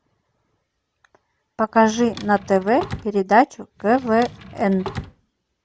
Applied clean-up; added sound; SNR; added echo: none; Drawer open or close; 15 dB; none.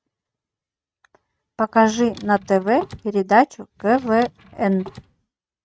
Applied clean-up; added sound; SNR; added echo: neural mask model RNNoise.